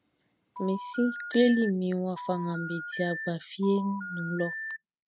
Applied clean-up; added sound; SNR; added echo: classical method spectral subtraction.